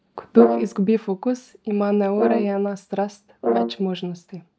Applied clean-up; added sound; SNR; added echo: neural mask model DeepFilterNet 3.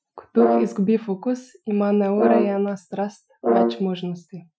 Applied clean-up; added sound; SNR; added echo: classical method Wiener filter.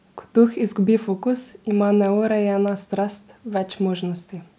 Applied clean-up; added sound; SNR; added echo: none; none; none; none.